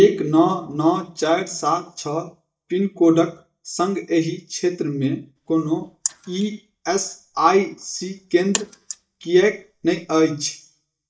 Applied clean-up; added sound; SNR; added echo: neural mask model DeepFilterNet 3.